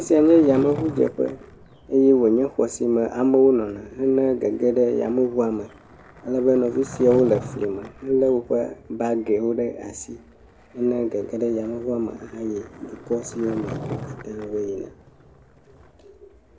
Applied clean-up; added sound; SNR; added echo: none; Skateboard; 17 dB; none.